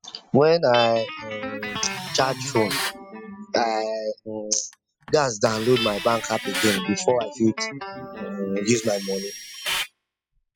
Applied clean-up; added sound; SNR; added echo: classical method spectral subtraction.